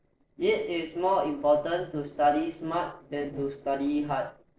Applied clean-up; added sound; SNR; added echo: neural separator model SepFormer DNS4.